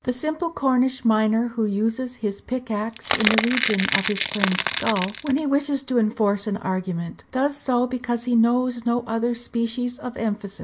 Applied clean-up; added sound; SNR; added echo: none; Crackle / Crushing; 3 dB; none.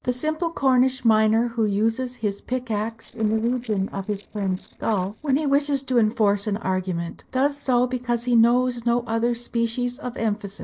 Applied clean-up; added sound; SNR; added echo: neural separator model SepFormer DNS4.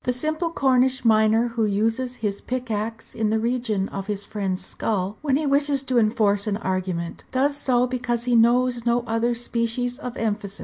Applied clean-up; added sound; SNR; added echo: none; none; none; none.